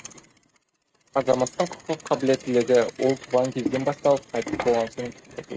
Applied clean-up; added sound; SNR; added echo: neural mask model RNNoise.